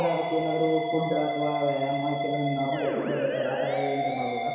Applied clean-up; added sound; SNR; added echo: none; Musical instrument; 1 dB; reverberation time 1.0 s.